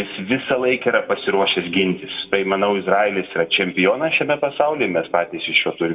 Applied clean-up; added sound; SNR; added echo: none; none; none; reverberation time 1.5 s.